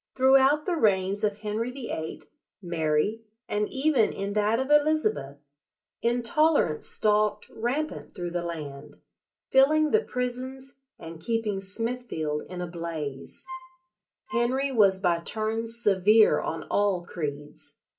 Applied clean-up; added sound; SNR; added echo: none; Wind instrument, woodwind instrument; 14 dB; reverberation time 0.2 s.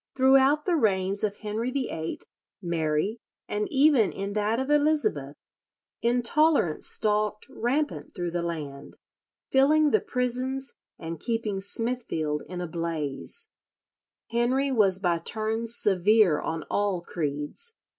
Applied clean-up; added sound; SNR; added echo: none; none; none; none.